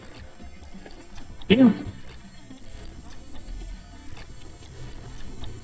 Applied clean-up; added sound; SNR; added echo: neural mask model DeepFilterNet 3.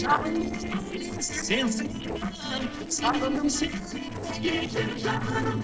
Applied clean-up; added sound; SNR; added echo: neural separator model SepFormer DNS4.